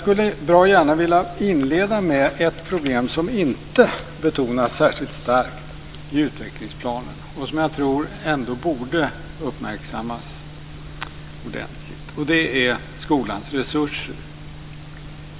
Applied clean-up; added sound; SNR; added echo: none; none; none; none.